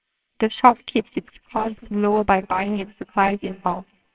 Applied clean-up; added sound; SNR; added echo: neural separator model SepFormer WHAMR!.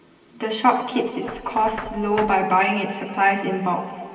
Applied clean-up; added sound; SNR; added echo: none; Knock; 18 dB; reverberation time 2.3 s.